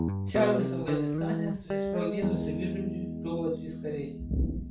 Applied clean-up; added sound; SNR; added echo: none; Guitar; 1 dB; reverberation time 0.3 s.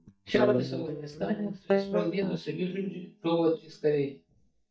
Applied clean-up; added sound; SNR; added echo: neural mask model DeepFilterNet 3.